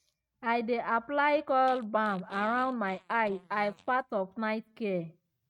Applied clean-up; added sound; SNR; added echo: neural mask model RNNoise.